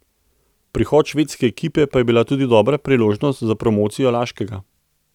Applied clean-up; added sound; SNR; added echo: none; none; none; none.